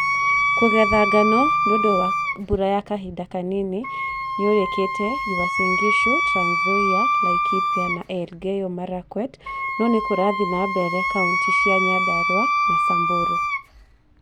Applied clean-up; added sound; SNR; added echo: none; Wind instrument, woodwind instrument; -2 dB; none.